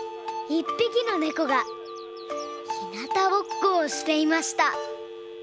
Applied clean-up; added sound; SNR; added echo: none; Telephone; 13 dB; none.